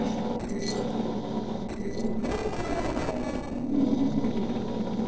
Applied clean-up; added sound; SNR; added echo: neural separator model SepFormer DNS4.